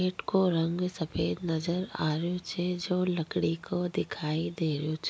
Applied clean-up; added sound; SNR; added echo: none; none; none; none.